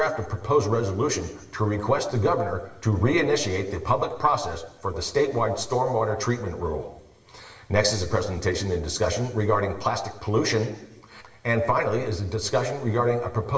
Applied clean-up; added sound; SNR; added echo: none; none; none; reverberation time 1.1 s.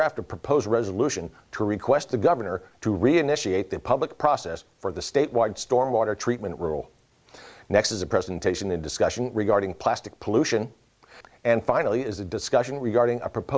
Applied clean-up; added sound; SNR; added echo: none; none; none; none.